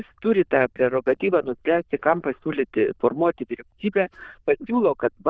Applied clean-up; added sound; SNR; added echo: neural diffusion model UNIVERSE++.